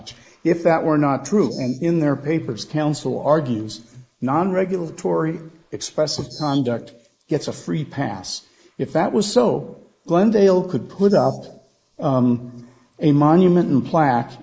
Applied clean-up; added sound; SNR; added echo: neural mask model Resemble Enhance denoiser.